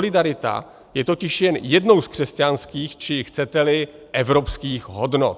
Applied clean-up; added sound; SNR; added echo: none; none; none; none.